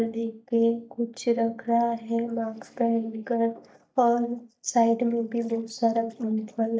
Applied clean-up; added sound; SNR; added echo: neural mask model DeepFilterNet 3.